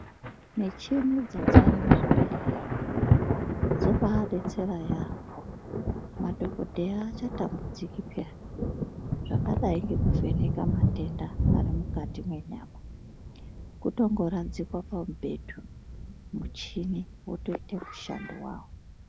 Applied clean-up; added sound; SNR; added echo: none; Thunder; -5 dB; none.